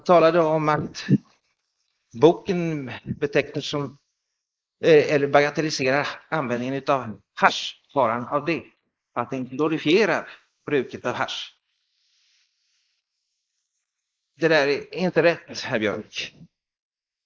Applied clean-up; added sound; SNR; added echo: neural mask model Resemble Enhance denoiser.